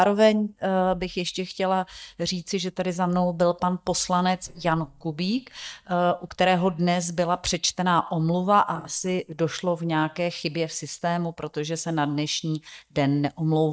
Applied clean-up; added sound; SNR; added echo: neural mask model DeepFilterNet 3.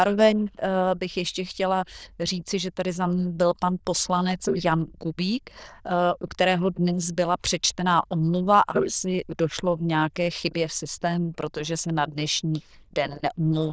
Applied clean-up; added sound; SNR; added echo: neural diffusion model UNIVERSE++.